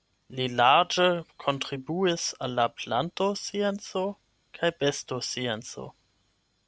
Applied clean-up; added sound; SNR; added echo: none; none; none; none.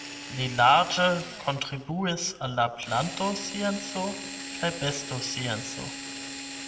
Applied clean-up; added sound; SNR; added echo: none; Drill; 10 dB; reverberation time 1.0 s.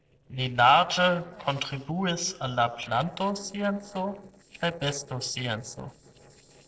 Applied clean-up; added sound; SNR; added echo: neural separator model SepFormer DNS4.